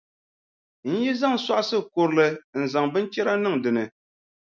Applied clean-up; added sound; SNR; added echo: none; none; none; none.